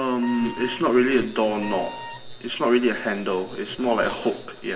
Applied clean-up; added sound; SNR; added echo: none; Wind instrument, woodwind instrument; 15 dB; reverberation time 1.3 s.